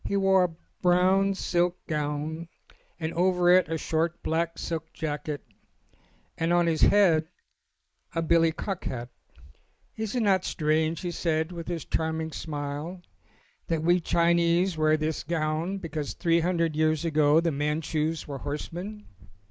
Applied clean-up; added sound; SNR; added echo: neural mask model Resemble Enhance denoiser.